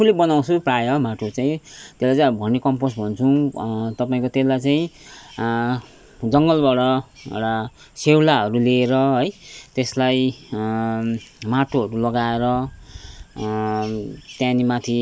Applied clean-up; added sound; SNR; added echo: none; none; none; none.